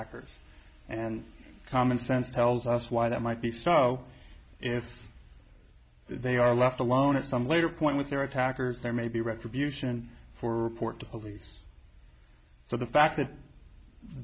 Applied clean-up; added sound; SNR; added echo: none; none; none; none.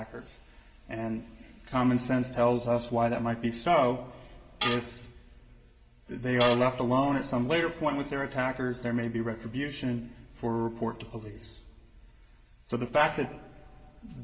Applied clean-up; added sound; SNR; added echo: none; Tools; 4 dB; reverberation time 2.2 s.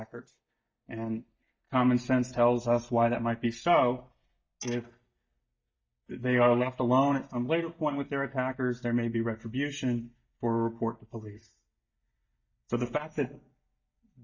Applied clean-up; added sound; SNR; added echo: neural mask model DeepFilterNet 3.